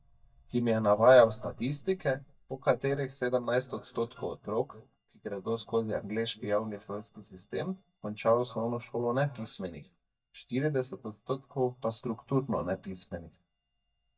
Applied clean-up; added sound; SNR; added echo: neural mask model DeepFilterNet 3.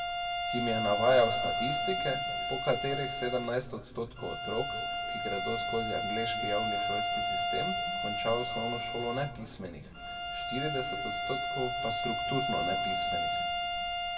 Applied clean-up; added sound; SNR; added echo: none; Bowed string instrument; -1 dB; reverberation time 1.6 s.